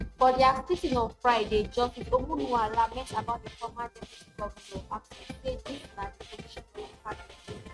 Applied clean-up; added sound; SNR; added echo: neural mask model RNNoise.